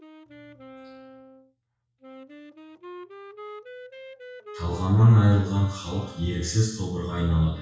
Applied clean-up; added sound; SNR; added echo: none; Wind instrument, woodwind instrument; 19 dB; reverberation time 0.6 s.